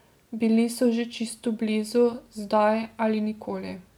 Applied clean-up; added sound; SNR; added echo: none; none; none; none.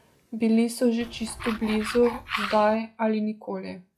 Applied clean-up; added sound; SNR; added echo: classical method log-MMSE.